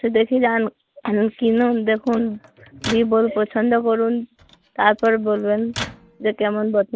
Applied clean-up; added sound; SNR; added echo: none; Microwave oven; 17 dB; none.